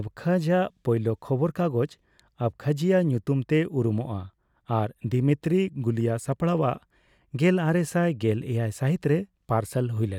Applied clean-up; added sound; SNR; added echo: none; none; none; none.